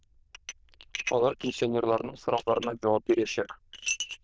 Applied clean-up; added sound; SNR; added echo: neural diffusion model UNIVERSE++.